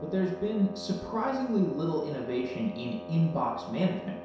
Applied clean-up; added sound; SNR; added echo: none; Wind instrument, woodwind instrument; 12 dB; reverberation time 0.7 s.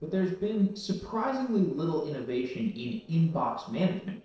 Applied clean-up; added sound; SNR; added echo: neural separator model SepFormer DNS4.